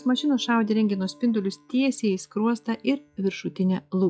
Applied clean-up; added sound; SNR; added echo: classical method log-MMSE.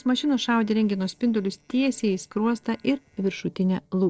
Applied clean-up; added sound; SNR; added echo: neural separator model SepFormer DNS4.